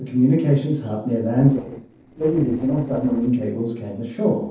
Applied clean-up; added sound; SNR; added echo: neural separator model SepFormer DNS4.